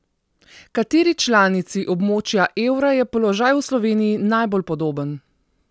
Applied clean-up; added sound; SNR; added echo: none; none; none; none.